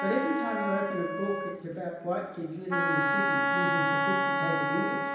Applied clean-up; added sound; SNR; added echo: none; Wind instrument, woodwind instrument; -3 dB; reverberation time 0.9 s.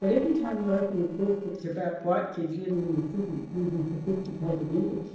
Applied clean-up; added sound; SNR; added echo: neural separator model SepFormer DNS4.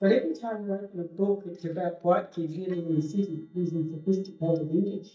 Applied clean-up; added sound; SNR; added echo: neural mask model DeepFilterNet 3.